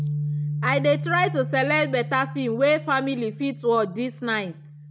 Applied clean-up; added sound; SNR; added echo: none; Bass guitar; 7 dB; none.